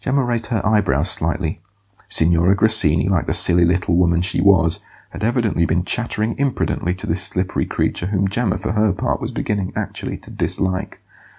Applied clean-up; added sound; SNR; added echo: none; none; none; none.